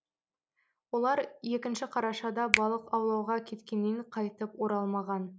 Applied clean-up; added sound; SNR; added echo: none; Finger snapping; 5 dB; none.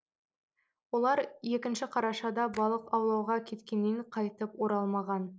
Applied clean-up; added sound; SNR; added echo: neural separator model SepFormer DNS4.